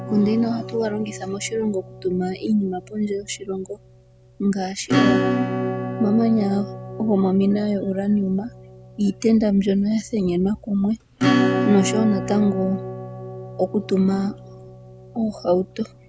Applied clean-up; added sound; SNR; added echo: none; Acoustic guitar / Strum; 5 dB; none.